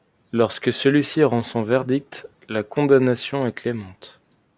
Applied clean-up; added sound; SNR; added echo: none; none; none; none.